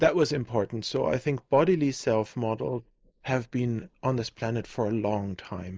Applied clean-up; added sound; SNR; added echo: neural mask model Resemble Enhance denoiser.